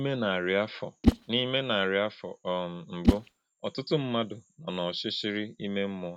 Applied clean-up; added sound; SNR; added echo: none; Whoosh, swoosh, swish; 1 dB; none.